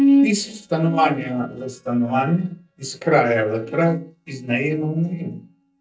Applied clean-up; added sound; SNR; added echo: neural mask model DeepFilterNet 3.